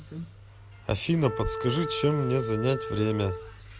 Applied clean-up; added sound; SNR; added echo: none; Wind instrument, woodwind instrument; 7 dB; none.